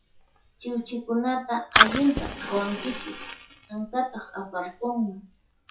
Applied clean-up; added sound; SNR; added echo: classical method WPE with log-MMSE.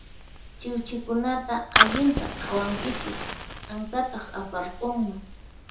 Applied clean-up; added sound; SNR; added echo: none; Fire; 1 dB; reverberation time 0.6 s.